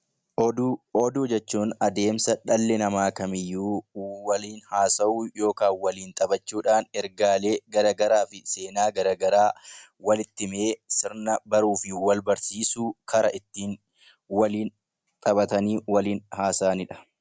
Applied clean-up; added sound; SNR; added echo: none; none; none; none.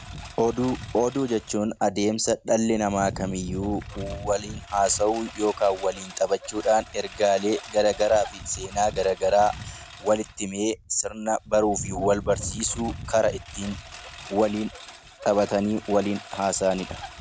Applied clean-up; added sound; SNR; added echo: none; Engine; 14 dB; none.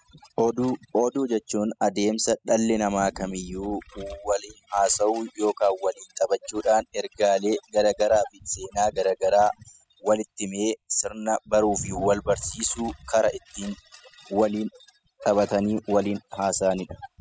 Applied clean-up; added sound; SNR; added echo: classical method spectral subtraction.